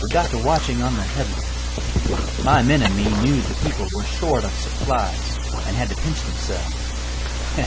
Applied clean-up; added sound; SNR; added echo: none; Dog; 10 dB; none.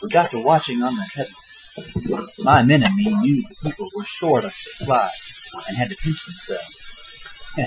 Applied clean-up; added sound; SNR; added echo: classical method Wiener filter.